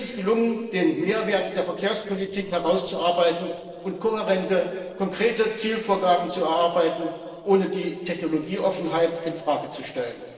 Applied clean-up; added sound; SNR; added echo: neural separator model SepFormer DNS4.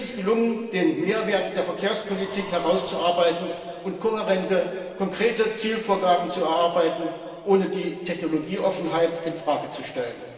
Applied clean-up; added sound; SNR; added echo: none; Breathing; 20 dB; reverberation time 2.4 s.